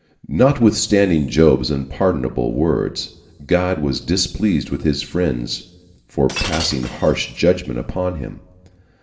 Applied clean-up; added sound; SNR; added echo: none; Shatter; 12 dB; reverberation time 1.1 s.